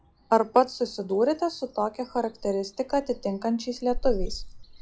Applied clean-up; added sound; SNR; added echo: classical method log-MMSE.